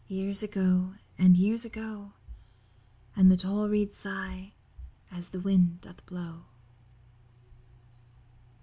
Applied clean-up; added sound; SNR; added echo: none; none; none; none.